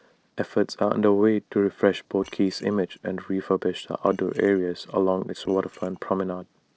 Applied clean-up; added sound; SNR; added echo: neural separator model SepFormer DNS4.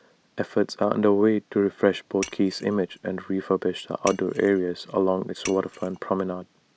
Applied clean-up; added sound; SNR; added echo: none; Shatter; 17 dB; none.